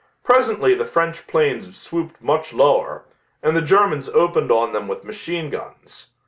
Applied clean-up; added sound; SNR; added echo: none; none; none; none.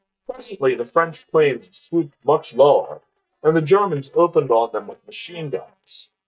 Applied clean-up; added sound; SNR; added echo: neural mask model DeepFilterNet 3.